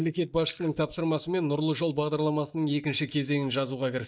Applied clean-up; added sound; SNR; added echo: neural mask model DeepFilterNet 3.